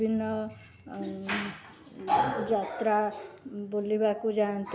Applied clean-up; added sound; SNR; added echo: none; none; none; none.